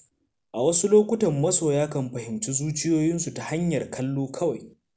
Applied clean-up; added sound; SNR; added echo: none; none; none; none.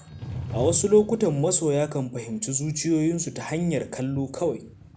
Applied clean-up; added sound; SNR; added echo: none; Sliding door; 14 dB; none.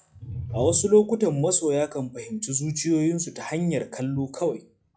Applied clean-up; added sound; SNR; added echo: classical method log-MMSE.